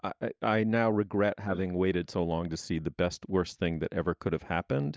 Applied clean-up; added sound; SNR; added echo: neural mask model Resemble Enhance denoiser.